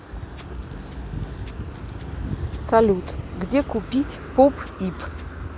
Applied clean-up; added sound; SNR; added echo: none; none; none; none.